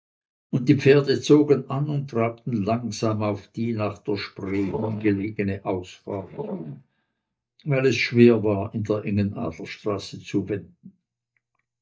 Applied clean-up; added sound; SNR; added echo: neural mask model DeepFilterNet 3.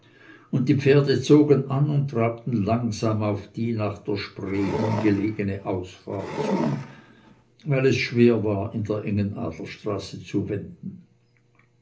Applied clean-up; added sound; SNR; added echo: none; Wood; 9 dB; reverberation time 0.3 s.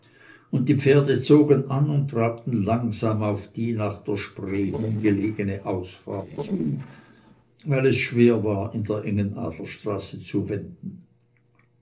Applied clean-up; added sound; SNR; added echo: neural separator model SepFormer DNS4.